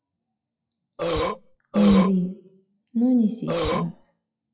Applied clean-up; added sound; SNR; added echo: classical method WPE with log-MMSE.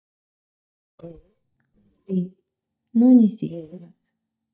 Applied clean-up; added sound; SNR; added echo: neural mask model DeepFilterNet 3.